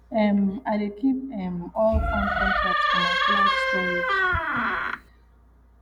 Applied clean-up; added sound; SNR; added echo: none; Door; -5 dB; none.